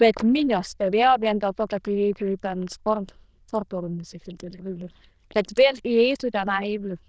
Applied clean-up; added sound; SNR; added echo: neural diffusion model UNIVERSE++.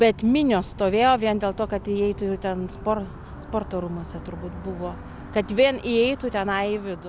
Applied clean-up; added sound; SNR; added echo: none; none; none; none.